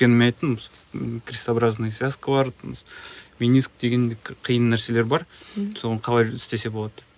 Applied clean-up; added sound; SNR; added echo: none; none; none; none.